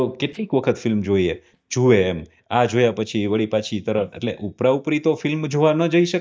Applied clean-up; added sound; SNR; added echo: neural mask model DeepFilterNet 3.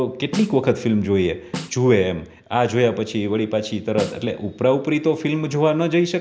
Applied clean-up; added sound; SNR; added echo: none; Snare drum; 15 dB; none.